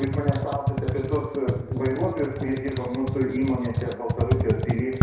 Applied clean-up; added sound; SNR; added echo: none; Computer keyboard; -1 dB; reverberation time 0.7 s.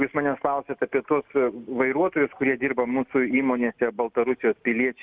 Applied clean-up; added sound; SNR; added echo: none; none; none; none.